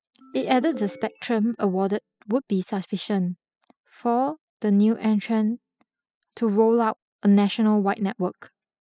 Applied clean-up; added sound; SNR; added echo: classical method spectral subtraction.